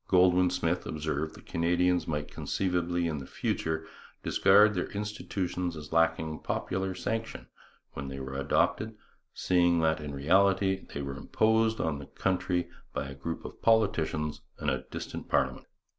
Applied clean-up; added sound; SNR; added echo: none; none; none; none.